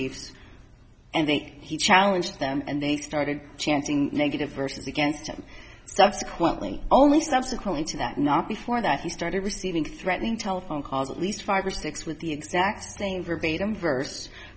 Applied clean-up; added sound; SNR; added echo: none; none; none; none.